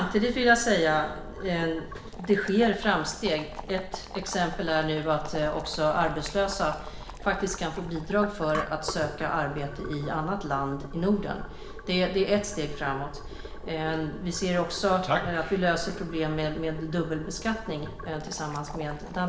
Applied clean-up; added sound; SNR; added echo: none; Boiling; 11 dB; reverberation time 0.7 s.